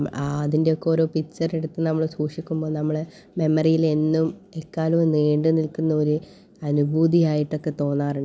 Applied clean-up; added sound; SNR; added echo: none; none; none; none.